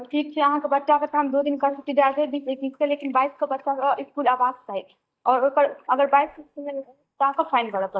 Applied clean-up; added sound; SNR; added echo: neural mask model DeepFilterNet 3.